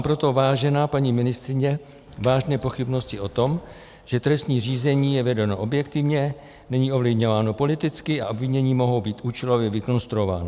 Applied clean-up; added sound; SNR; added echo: none; Crack; 19 dB; none.